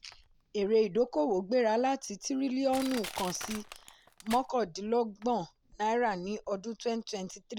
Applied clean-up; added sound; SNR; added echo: none; Crushing; 18 dB; none.